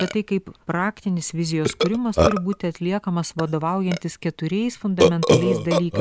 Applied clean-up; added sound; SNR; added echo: none; Burping, eructation; 1 dB; none.